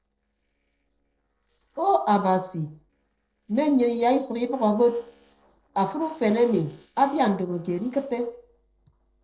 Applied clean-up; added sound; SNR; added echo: neural separator model SepFormer DNS4.